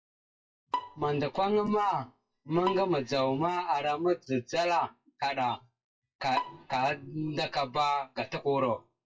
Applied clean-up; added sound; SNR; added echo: classical method WPE with log-MMSE.